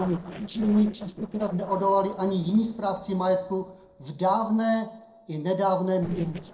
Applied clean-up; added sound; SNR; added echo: neural separator model SepFormer DNS4.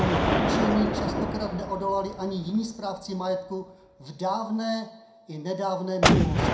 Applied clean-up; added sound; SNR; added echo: none; Gunshot, gunfire; -1 dB; reverberation time 0.4 s.